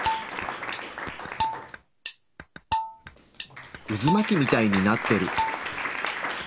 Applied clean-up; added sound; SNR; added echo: none; Applause; 6 dB; none.